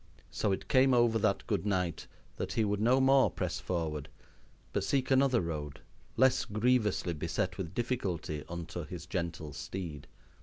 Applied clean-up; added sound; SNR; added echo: none; none; none; none.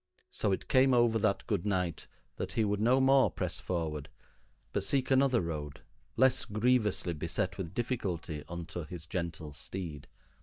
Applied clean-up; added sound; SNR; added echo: neural mask model DeepFilterNet 3.